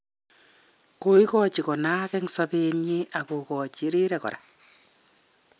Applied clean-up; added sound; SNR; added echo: none; none; none; none.